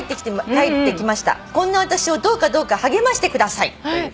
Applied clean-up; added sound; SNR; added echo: none; none; none; none.